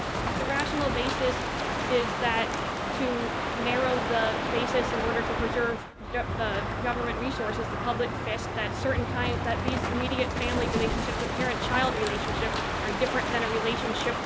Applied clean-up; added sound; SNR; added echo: none; Crow; -1 dB; none.